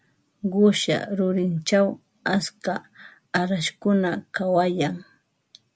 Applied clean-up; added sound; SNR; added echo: none; none; none; none.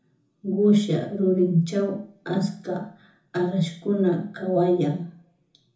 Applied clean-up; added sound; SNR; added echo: none; none; none; reverberation time 0.5 s.